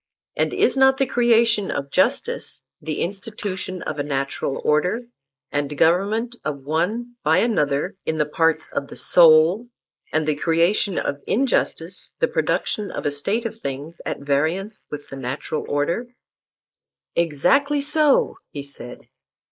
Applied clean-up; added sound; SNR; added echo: neural mask model Resemble Enhance denoiser.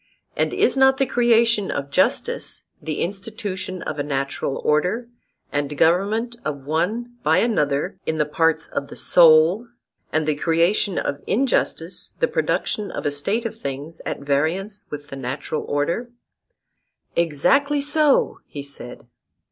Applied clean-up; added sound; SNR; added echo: none; none; none; none.